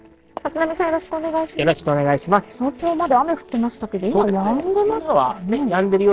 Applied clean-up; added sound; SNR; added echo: neural separator model SepFormer DNS4.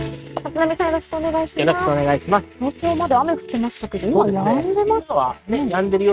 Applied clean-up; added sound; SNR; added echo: neural mask model RNNoise.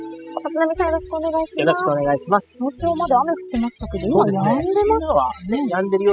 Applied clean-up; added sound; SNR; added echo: classical method spectral subtraction.